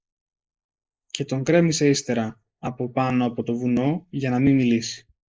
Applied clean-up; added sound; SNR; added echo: neural mask model Resemble Enhance denoiser.